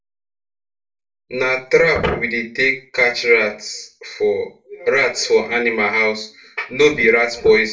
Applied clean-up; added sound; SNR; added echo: none; none; none; reverberation time 0.3 s.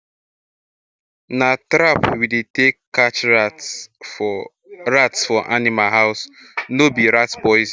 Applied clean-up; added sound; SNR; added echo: none; none; none; none.